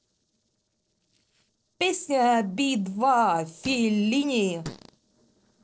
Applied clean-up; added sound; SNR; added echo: neural separator model SepFormer DNS4.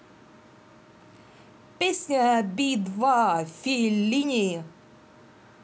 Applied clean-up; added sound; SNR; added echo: none; none; none; none.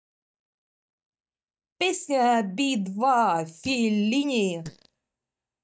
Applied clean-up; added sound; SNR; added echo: neural mask model DeepFilterNet 3.